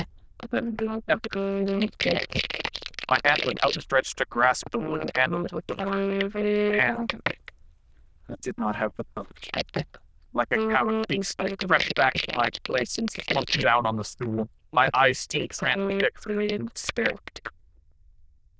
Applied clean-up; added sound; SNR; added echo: neural diffusion model UNIVERSE++.